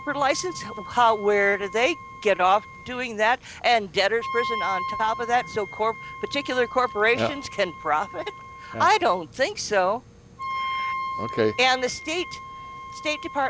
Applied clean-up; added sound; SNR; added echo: none; Wind instrument, woodwind instrument; 11 dB; none.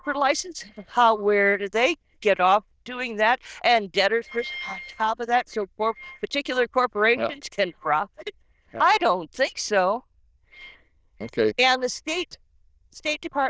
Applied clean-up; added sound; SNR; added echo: neural diffusion model UNIVERSE++.